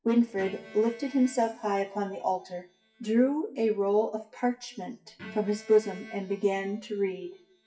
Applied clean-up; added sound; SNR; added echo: classical method WPE with log-MMSE.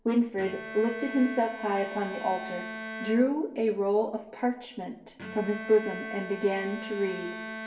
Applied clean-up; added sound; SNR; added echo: none; Bowed string instrument; 11 dB; reverberation time 0.8 s.